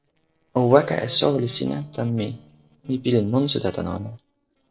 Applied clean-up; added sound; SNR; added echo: neural separator model SepFormer DNS4.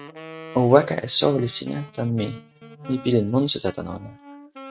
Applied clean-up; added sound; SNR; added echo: neural mask model RNNoise.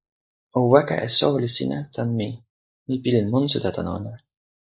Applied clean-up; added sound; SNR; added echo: neural mask model Resemble Enhance denoiser.